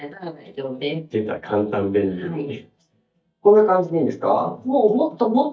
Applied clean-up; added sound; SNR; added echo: neural mask model DeepFilterNet 3.